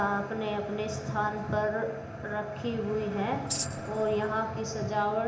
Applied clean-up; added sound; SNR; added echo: none; Tambourine; 10 dB; reverberation time 0.8 s.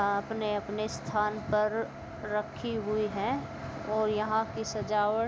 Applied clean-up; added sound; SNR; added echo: none; none; none; none.